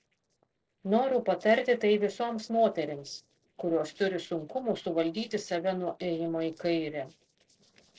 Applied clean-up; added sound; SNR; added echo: neural separator model SepFormer DNS4.